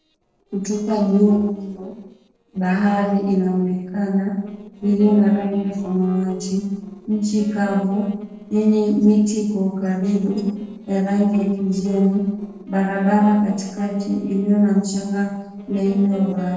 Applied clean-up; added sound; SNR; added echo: neural separator model SepFormer DNS4.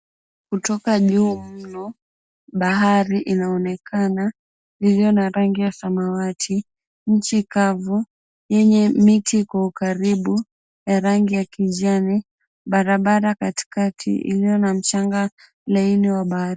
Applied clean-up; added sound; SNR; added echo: none; none; none; none.